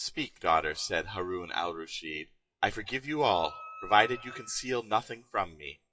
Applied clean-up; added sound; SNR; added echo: classical method WPE with log-MMSE.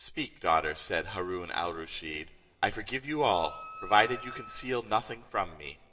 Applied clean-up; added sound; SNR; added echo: none; Wind instrument, woodwind instrument; 15 dB; reverberation time 2.3 s.